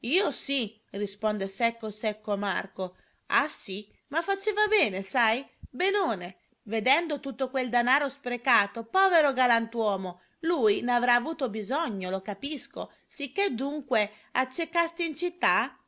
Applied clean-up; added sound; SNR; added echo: none; none; none; none.